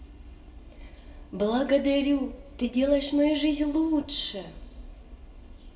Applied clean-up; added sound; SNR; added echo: none; none; none; reverberation time 2.3 s.